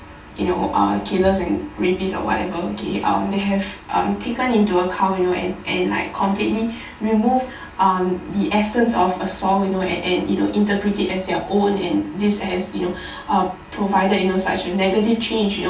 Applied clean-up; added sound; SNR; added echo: none; none; none; reverberation time 0.3 s.